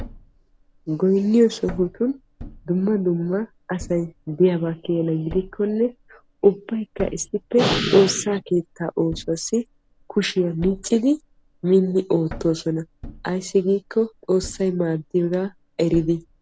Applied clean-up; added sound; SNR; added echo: none; Thump, thud; 19 dB; none.